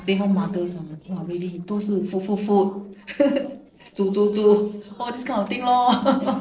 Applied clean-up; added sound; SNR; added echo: neural separator model SepFormer DNS4.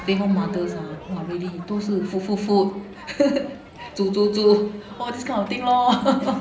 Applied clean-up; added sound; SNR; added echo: none; Crowd; 18 dB; reverberation time 0.5 s.